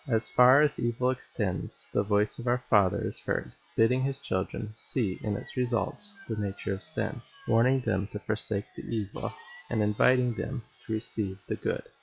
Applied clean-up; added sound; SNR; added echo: classical method log-MMSE.